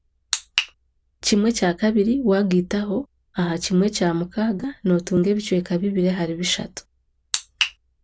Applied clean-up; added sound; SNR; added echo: none; none; none; none.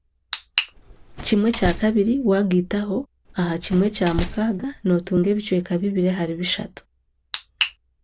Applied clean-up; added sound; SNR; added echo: none; Slam; 11 dB; none.